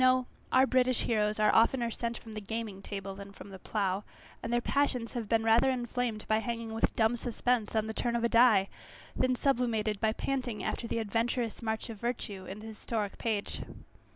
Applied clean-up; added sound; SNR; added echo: none; none; none; none.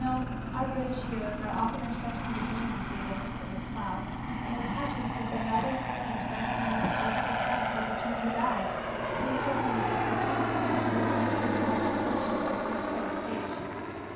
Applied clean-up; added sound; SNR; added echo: none; Aircraft; -4 dB; reverberation time 0.7 s.